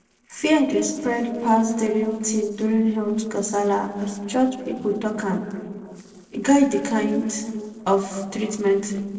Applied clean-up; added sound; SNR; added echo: neural separator model SepFormer DNS4.